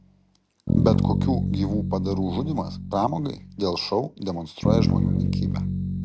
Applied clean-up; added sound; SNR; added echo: none; Bass guitar; -3 dB; none.